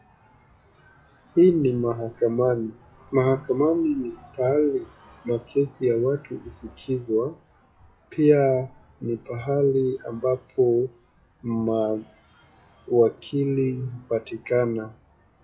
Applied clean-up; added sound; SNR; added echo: classical method WPE with log-MMSE.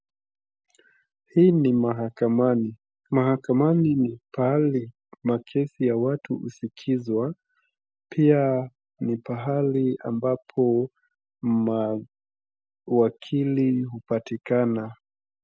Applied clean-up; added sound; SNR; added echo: none; none; none; none.